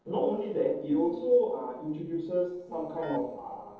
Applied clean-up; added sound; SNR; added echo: neural separator model SepFormer DNS4.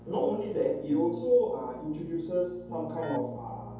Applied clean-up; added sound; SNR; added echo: none; Keyboard (musical); 14 dB; reverberation time 0.7 s.